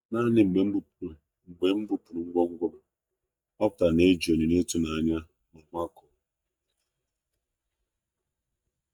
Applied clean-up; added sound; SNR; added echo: neural mask model DeepFilterNet 3.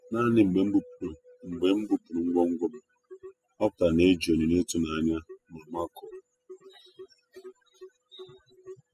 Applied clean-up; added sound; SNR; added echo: classical method spectral subtraction.